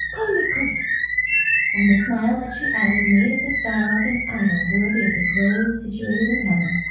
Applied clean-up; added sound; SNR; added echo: none; Bird; 2 dB; reverberation time 0.6 s.